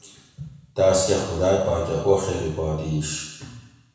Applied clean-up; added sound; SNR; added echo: none; none; none; reverberation time 1.1 s.